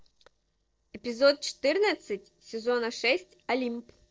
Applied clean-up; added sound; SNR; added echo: neural separator model SepFormer DNS4.